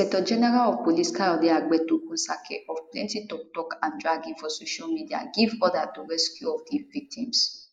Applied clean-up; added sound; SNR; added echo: neural mask model Resemble Enhance denoiser.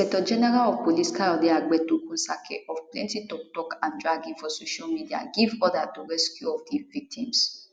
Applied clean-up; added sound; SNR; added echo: none; none; none; none.